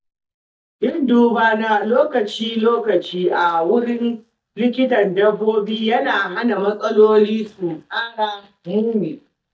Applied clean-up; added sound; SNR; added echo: neural mask model DeepFilterNet 3.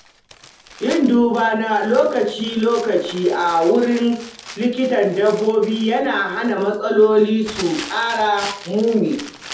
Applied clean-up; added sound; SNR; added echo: none; Crumpling, crinkling; 18 dB; reverberation time 0.5 s.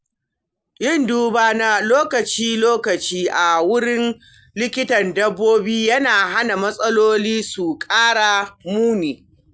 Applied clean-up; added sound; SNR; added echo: none; none; none; none.